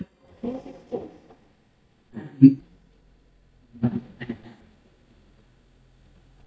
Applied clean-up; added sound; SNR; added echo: neural mask model DeepFilterNet 3.